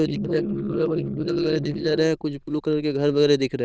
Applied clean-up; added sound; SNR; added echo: neural diffusion model UNIVERSE++.